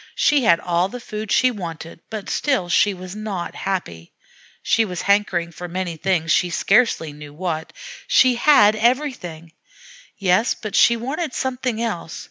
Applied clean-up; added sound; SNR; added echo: none; none; none; none.